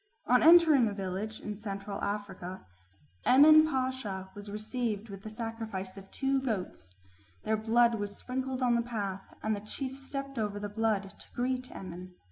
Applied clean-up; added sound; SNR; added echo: none; none; none; none.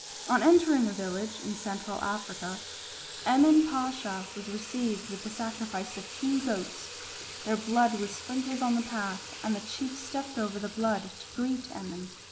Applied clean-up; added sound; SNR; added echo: none; Sink (filling or washing) / Water tap, faucet; 12 dB; none.